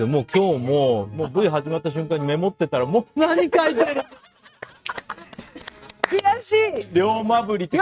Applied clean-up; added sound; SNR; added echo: neural mask model RNNoise.